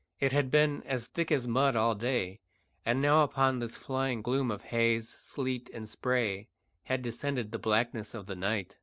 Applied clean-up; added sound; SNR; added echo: none; none; none; none.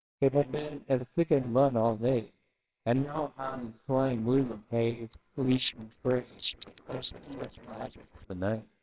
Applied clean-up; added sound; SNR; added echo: neural separator model SepFormer WHAMR!.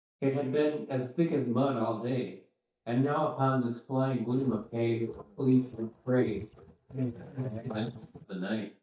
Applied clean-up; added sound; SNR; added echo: neural mask model DeepFilterNet 3.